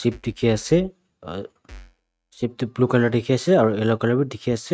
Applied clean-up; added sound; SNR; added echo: neural mask model RNNoise.